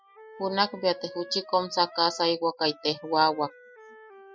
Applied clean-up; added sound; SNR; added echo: classical method spectral subtraction.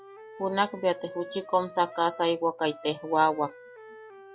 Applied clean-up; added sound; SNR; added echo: none; Wind instrument, woodwind instrument; 18 dB; none.